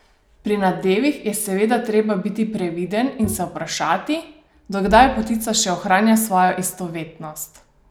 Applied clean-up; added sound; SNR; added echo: none; Bowed string instrument; 14 dB; none.